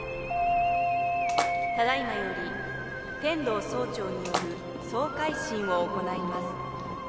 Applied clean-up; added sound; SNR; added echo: none; Splash, splatter; 10 dB; none.